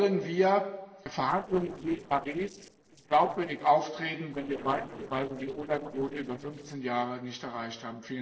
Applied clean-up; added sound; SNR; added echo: neural separator model SepFormer DNS4.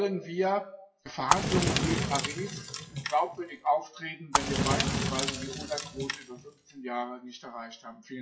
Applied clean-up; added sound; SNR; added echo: classical method WPE with log-MMSE.